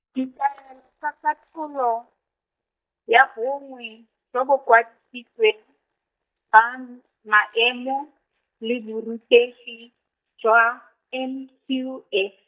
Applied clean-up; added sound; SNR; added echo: neural mask model DeepFilterNet 3.